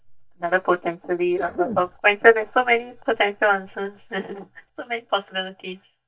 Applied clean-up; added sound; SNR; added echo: neural mask model DeepFilterNet 3.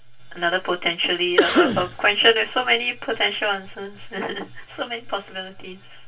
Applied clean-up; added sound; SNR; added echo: none; Cough; -1 dB; reverberation time 0.1 s.